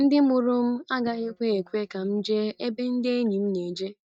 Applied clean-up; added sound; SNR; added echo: neural mask model DeepFilterNet 3.